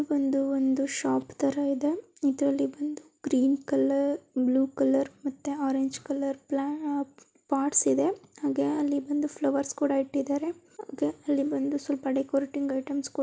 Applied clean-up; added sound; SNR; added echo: none; none; none; none.